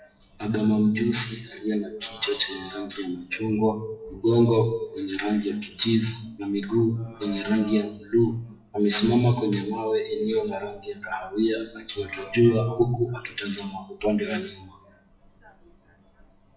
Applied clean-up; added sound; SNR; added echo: classical method WPE with log-MMSE.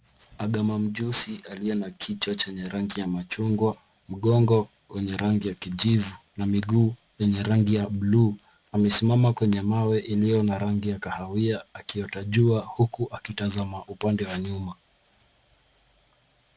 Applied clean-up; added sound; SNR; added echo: none; none; none; none.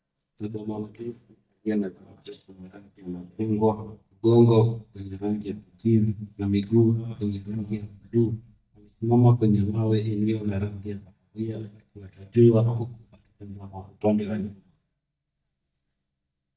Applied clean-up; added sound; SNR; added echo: neural mask model DeepFilterNet 3.